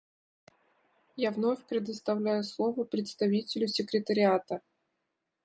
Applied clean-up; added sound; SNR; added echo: none; none; none; none.